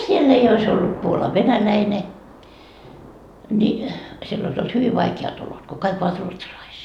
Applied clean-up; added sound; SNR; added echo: none; Thunder / Rain; 19 dB; none.